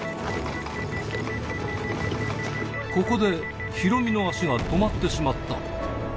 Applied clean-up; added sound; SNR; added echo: none; Boom; 8 dB; none.